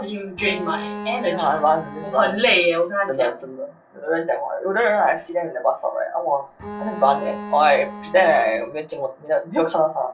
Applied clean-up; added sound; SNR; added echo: none; Bowed string instrument; 12 dB; reverberation time 0.2 s.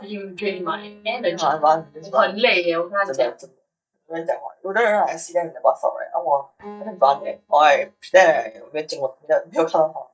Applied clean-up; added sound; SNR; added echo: neural mask model DeepFilterNet 3.